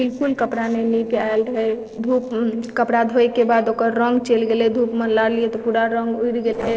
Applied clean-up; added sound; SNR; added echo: neural separator model SepFormer DNS4.